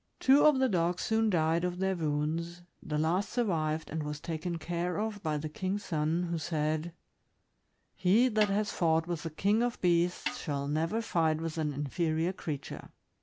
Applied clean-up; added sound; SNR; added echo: none; Snare drum; 11 dB; none.